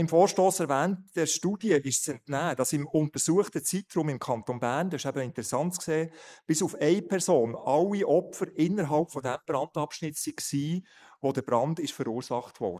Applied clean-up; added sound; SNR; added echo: neural mask model Resemble Enhance denoiser.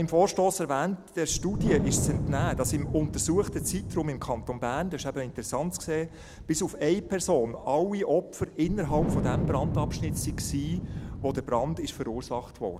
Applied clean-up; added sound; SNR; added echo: none; Wind; 5 dB; none.